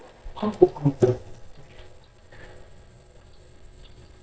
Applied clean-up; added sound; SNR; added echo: neural mask model DeepFilterNet 3.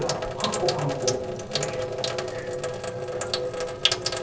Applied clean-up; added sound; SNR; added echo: none; Sink (filling or washing); -5 dB; reverberation time 0.6 s.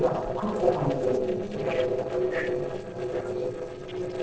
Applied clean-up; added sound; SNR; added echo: neural separator model SepFormer DNS4.